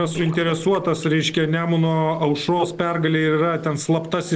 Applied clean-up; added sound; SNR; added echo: neural separator model SepFormer DNS4.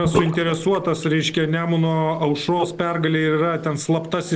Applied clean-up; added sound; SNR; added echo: none; Bathtub (filling or washing) / Sink (filling or washing); 11 dB; none.